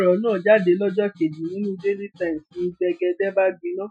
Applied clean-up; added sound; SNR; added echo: classical method Wiener filter.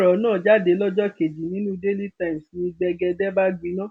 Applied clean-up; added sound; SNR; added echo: none; none; none; none.